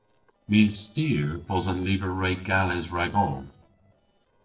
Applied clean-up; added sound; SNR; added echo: neural separator model SepFormer DNS4.